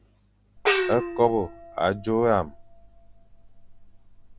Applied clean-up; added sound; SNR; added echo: none; Gong; 5 dB; none.